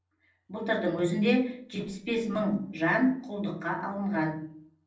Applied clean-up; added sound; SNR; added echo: neural separator model SepFormer DNS4.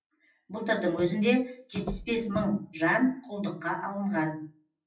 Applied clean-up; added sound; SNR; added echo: classical method WPE with log-MMSE.